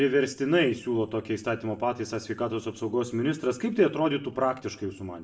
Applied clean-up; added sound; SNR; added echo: none; none; none; reverberation time 0.4 s.